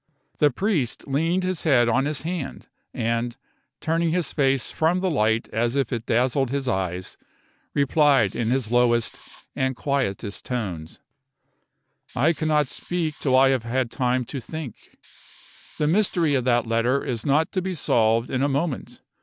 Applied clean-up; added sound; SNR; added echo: none; Hiss; 19 dB; none.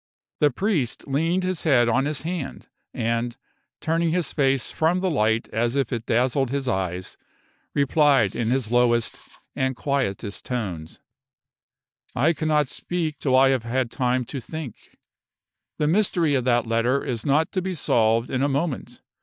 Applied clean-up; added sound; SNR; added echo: neural mask model DeepFilterNet 3.